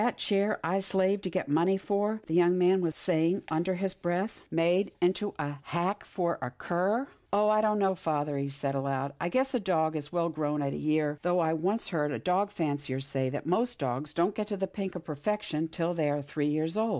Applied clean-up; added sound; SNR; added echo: none; none; none; none.